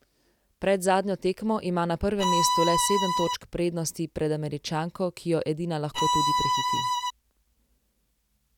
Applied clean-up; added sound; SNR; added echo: none; Bowed string instrument; -4 dB; none.